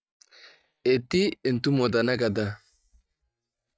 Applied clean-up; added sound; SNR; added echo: neural mask model DeepFilterNet 3.